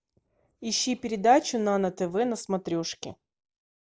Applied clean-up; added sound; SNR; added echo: neural mask model Resemble Enhance denoiser.